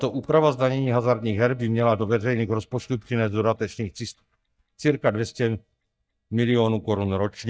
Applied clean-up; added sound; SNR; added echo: neural mask model DeepFilterNet 3.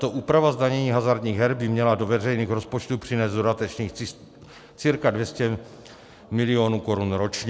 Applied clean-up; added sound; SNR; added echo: none; none; none; none.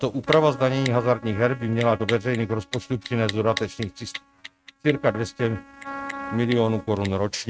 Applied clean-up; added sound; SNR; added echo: neural mask model RNNoise.